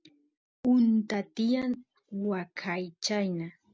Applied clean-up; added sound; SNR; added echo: none; none; none; none.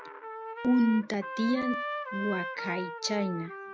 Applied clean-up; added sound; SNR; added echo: none; Trumpet; 7 dB; none.